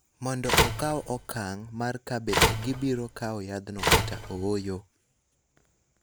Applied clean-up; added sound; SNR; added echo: none; Telephone; -5 dB; none.